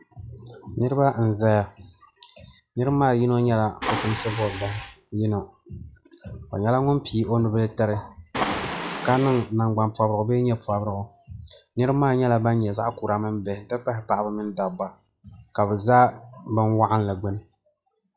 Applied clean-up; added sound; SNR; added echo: classical method log-MMSE.